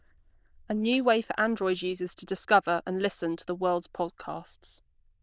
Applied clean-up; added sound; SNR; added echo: neural diffusion model UNIVERSE++.